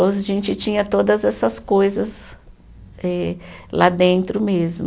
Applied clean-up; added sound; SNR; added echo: none; none; none; none.